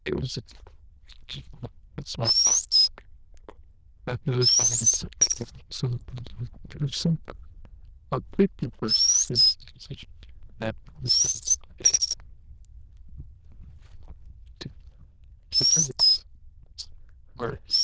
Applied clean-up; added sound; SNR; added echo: neural diffusion model UNIVERSE++.